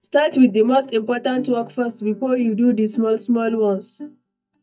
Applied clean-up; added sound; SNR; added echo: neural mask model DeepFilterNet 3.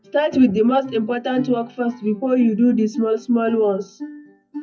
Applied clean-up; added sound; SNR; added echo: classical method WPE with log-MMSE.